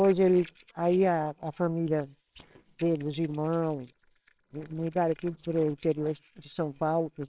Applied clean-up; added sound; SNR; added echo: neural separator model SepFormer WHAMR!.